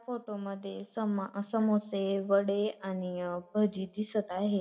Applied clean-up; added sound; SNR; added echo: none; none; none; reverberation time 0.7 s.